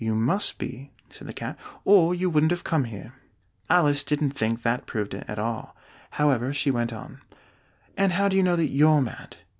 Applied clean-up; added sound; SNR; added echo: none; none; none; none.